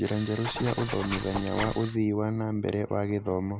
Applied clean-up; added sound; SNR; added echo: none; Camera + Zipper (clothing); 8 dB; none.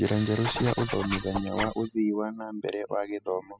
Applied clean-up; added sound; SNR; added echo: classical method spectral subtraction.